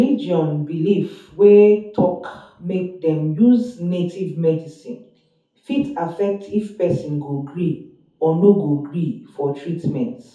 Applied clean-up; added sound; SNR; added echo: none; none; none; reverberation time 0.5 s.